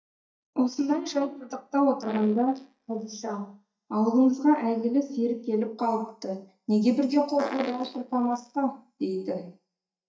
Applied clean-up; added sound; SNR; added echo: neural mask model DeepFilterNet 3.